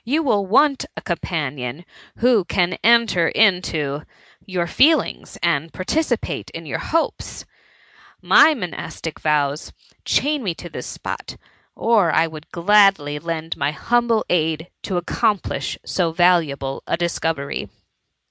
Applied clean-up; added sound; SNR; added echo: none; none; none; none.